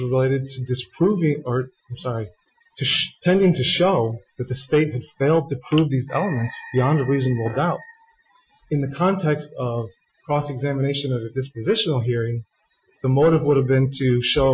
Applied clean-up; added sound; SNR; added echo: classical method Wiener filter.